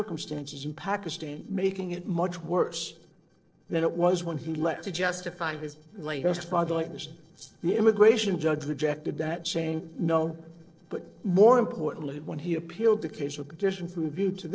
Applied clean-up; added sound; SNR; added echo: neural separator model SepFormer DNS4.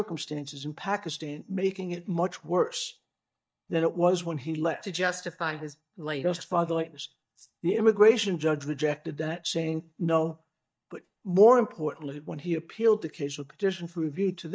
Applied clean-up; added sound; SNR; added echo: neural mask model DeepFilterNet 3.